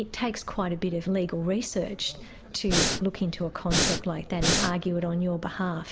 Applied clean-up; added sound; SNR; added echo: none; Breathing; -4 dB; none.